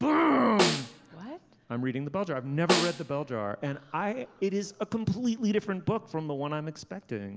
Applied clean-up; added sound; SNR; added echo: none; Snare drum; 1 dB; none.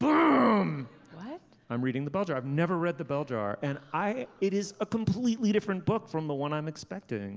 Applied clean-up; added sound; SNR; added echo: none; none; none; none.